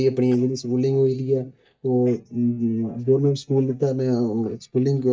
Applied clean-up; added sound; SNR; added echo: neural mask model DeepFilterNet 3.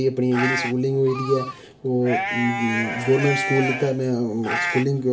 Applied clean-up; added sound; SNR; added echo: none; Livestock, farm animals, working animals; 6 dB; reverberation time 0.4 s.